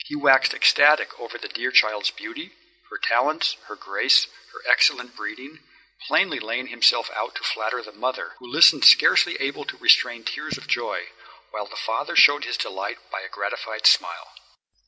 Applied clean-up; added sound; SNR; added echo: none; none; none; none.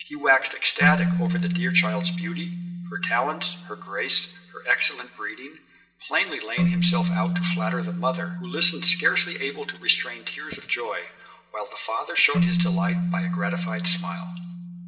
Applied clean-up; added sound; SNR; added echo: none; Keyboard (musical); 2 dB; reverberation time 0.8 s.